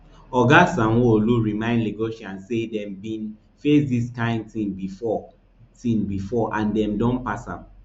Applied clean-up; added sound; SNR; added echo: none; none; none; none.